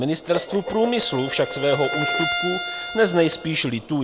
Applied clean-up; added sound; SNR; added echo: none; Dishes, pots, and pans + Bowed string instrument; 7 dB; none.